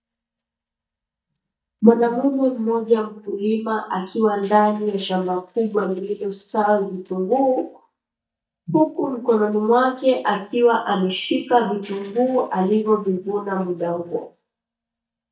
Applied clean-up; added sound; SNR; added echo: neural mask model DeepFilterNet 3.